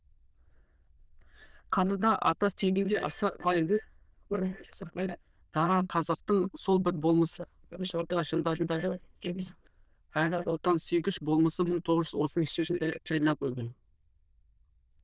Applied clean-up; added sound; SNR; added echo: neural diffusion model UNIVERSE++.